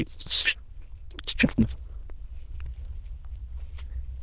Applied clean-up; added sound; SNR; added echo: neural diffusion model UNIVERSE++.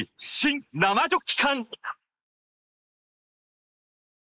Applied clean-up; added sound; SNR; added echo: neural mask model Resemble Enhance denoiser.